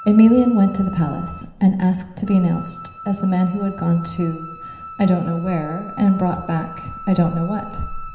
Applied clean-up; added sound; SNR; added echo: none; Wind instrument, woodwind instrument; 17 dB; reverberation time 0.9 s.